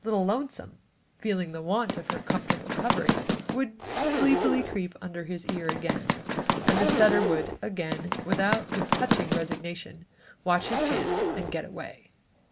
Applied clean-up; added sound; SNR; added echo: none; Zipper (clothing) + Run; -2 dB; none.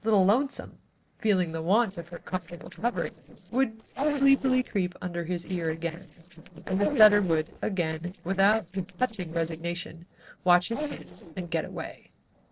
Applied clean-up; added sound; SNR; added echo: neural separator model SepFormer DNS4.